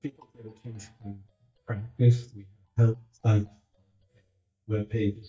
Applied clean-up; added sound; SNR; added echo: neural mask model DeepFilterNet 3.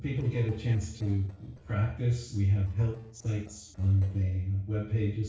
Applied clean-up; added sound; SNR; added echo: neural separator model SepFormer DNS4.